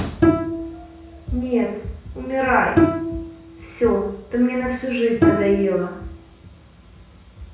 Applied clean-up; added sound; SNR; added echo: none; Bowed string instrument; 1 dB; reverberation time 0.7 s.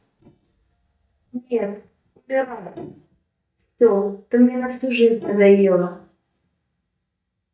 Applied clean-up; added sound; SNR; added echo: neural mask model DeepFilterNet 3.